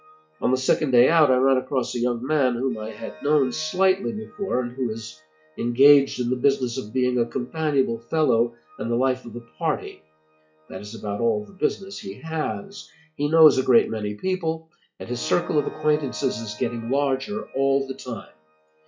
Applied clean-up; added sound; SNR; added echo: classical method log-MMSE.